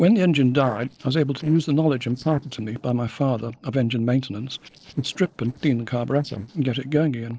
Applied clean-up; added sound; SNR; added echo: neural separator model SepFormer DNS4.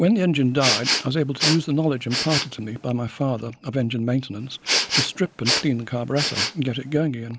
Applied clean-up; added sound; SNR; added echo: none; Respiratory sounds; 3 dB; none.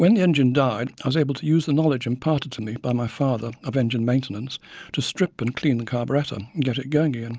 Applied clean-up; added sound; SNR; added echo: none; none; none; none.